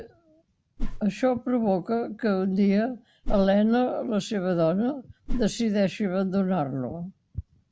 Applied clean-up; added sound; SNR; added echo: none; Whoosh, swoosh, swish; 4 dB; none.